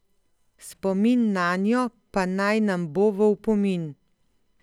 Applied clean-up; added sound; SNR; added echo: none; none; none; none.